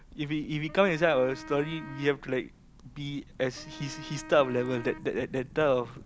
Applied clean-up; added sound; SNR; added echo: none; Wind instrument, woodwind instrument + Wind / Fire; 16 dB; none.